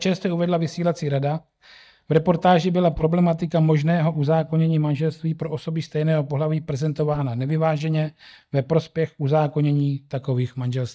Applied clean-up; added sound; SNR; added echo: neural mask model DeepFilterNet 3.